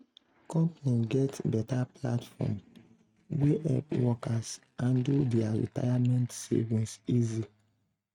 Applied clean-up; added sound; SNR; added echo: neural mask model RNNoise.